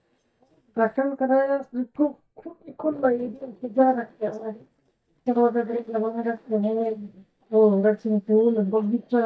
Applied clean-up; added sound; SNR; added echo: neural mask model DeepFilterNet 3.